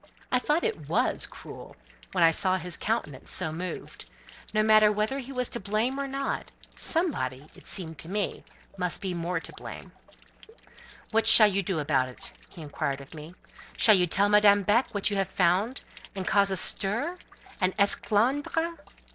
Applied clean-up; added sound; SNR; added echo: neural separator model SepFormer DNS4.